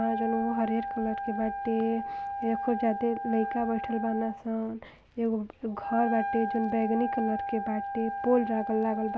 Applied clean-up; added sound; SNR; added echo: none; Wind instrument, woodwind instrument; 5 dB; none.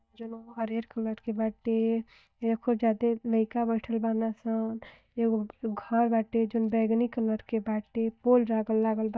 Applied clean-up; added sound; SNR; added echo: neural mask model DeepFilterNet 3.